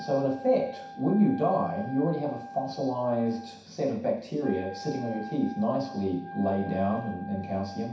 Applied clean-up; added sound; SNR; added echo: none; Wind instrument, woodwind instrument; 14 dB; reverberation time 0.6 s.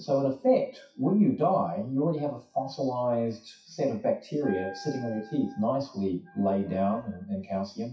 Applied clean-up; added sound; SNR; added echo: classical method WPE with log-MMSE.